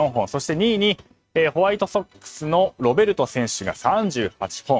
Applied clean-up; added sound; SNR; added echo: neural mask model RNNoise.